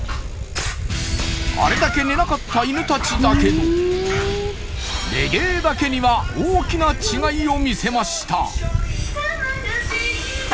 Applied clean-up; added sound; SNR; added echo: none; Bicycle; 5 dB; none.